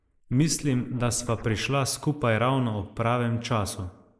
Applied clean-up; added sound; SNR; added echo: neural mask model Resemble Enhance denoiser.